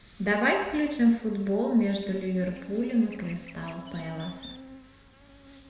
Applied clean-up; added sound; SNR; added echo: none; Buzz; 20 dB; reverberation time 1.0 s.